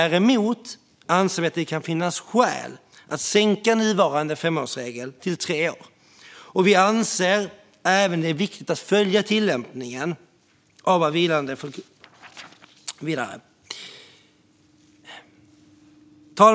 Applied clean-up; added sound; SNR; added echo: none; none; none; none.